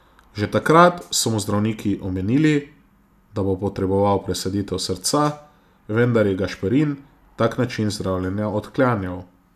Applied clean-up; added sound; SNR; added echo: none; none; none; none.